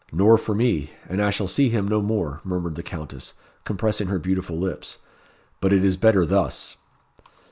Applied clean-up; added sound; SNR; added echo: none; none; none; none.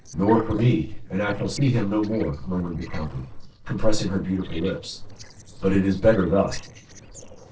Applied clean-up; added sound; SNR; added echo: neural separator model SepFormer DNS4.